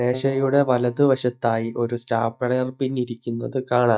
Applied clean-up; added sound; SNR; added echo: neural mask model DeepFilterNet 3.